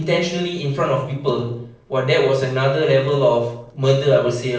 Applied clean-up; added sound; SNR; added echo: neural separator model SepFormer DNS4.